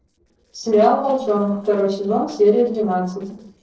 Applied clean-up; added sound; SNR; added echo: neural separator model SepFormer DNS4.